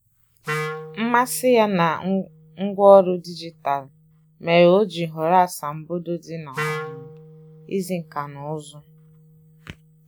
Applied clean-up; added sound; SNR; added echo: none; Wind instrument, woodwind instrument; 15 dB; none.